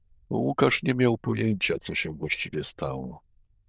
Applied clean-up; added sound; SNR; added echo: neural diffusion model UNIVERSE++.